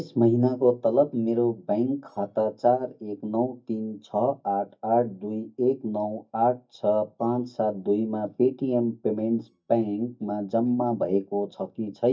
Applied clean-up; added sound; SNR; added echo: neural mask model DeepFilterNet 3.